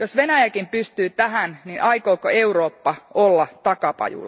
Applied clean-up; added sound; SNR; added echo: none; none; none; none.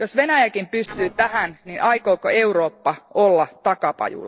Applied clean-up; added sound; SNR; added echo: neural separator model SepFormer DNS4.